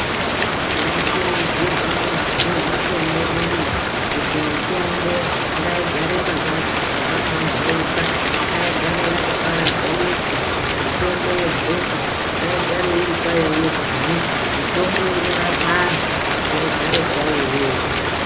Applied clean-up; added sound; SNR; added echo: none; Rain; -5 dB; none.